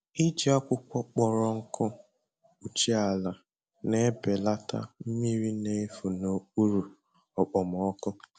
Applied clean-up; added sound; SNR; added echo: none; none; none; none.